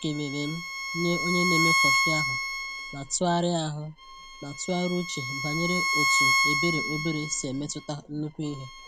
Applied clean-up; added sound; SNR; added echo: none; Bowed string instrument; -2 dB; none.